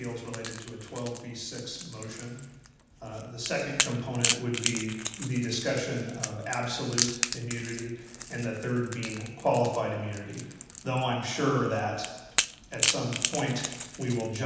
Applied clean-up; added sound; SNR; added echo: none; Crack / Crackle; 3 dB; reverberation time 1.1 s.